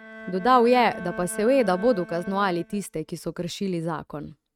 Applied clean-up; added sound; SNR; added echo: neural mask model RNNoise.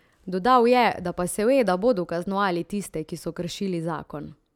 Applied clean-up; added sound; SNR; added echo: none; none; none; none.